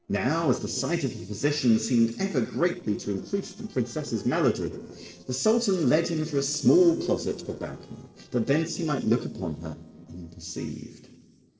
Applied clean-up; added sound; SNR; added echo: neural separator model SepFormer DNS4.